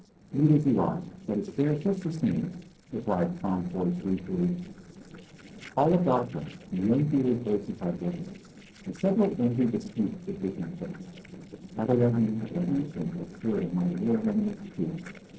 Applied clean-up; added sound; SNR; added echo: neural separator model SepFormer DNS4.